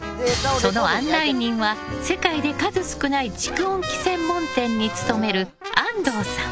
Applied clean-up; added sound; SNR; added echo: none; Hi-hat; 19 dB; none.